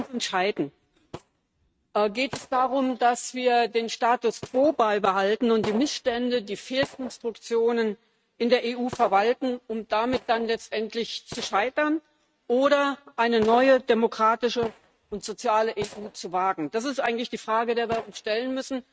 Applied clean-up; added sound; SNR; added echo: neural mask model RNNoise.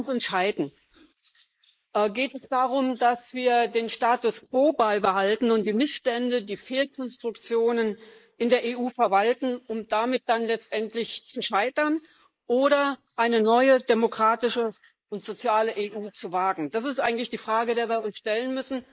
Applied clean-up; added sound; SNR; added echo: neural mask model Resemble Enhance denoiser.